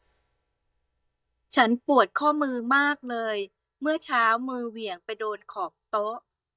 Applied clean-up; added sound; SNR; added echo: neural mask model DeepFilterNet 3.